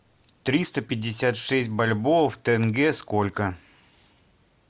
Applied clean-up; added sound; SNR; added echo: none; none; none; none.